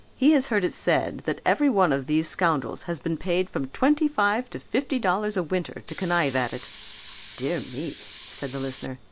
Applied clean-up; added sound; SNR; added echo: none; Hiss; 11 dB; none.